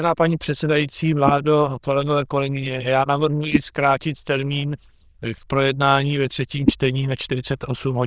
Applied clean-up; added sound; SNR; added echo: neural diffusion model UNIVERSE++.